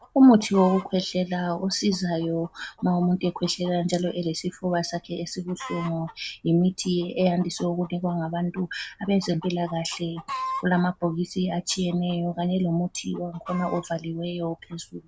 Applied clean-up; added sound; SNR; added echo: none; Chicken, rooster; 17 dB; none.